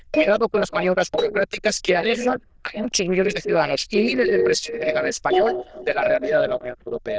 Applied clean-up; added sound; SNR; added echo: neural diffusion model UNIVERSE++.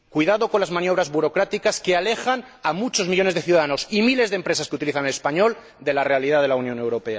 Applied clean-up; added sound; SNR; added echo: none; none; none; none.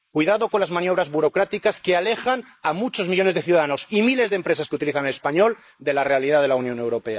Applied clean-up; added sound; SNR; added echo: neural mask model Resemble Enhance denoiser.